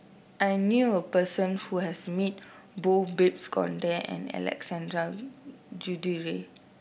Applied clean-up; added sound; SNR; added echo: none; none; none; none.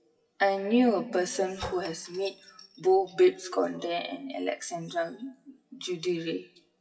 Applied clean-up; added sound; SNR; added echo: classical method WPE with log-MMSE.